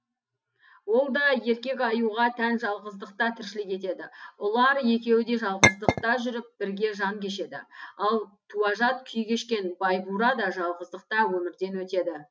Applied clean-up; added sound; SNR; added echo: none; Chink, clink; -3 dB; none.